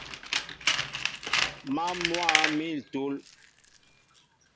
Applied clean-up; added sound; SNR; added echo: none; Tools; -3 dB; none.